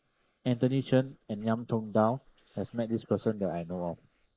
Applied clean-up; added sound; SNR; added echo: neural mask model Resemble Enhance denoiser.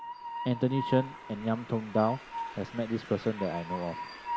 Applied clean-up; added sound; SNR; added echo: none; Train; 8 dB; none.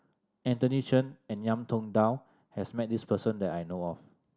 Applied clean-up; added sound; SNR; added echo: none; none; none; none.